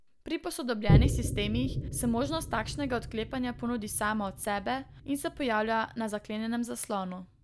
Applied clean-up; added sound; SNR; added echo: none; Boom; 1 dB; none.